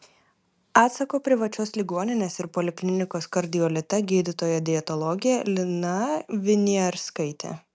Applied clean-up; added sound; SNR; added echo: none; none; none; none.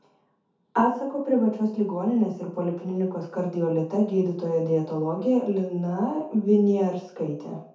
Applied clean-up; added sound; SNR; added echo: none; none; none; reverberation time 0.5 s.